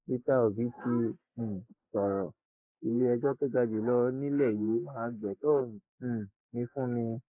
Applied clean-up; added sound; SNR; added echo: neural mask model Resemble Enhance denoiser.